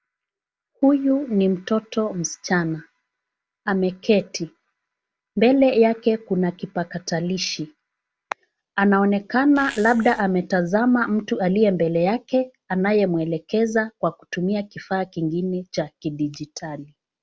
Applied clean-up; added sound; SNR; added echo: none; Zipper (clothing); 18 dB; none.